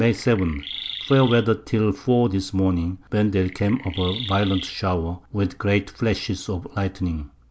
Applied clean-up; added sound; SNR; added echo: none; Chirp, tweet; 12 dB; none.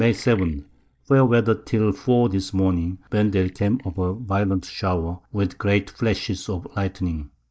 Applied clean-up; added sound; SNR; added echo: neural mask model DeepFilterNet 3.